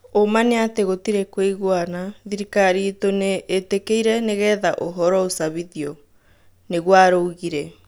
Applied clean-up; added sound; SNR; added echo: none; none; none; none.